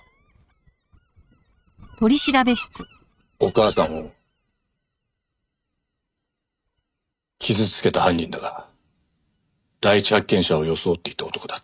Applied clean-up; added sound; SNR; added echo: neural mask model RNNoise.